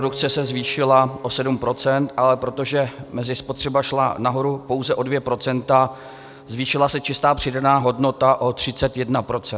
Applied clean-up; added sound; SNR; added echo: none; Piano; 20 dB; none.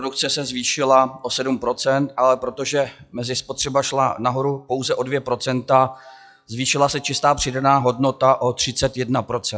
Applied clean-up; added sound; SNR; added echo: classical method log-MMSE.